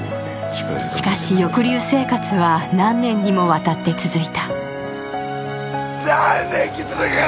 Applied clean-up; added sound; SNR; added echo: none; none; none; none.